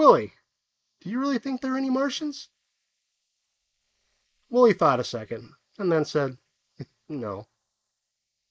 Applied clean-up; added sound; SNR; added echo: neural mask model Resemble Enhance denoiser.